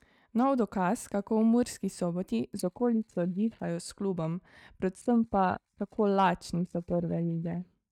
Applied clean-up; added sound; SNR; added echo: neural mask model DeepFilterNet 3.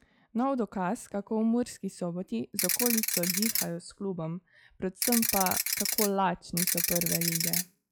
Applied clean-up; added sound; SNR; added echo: classical method log-MMSE.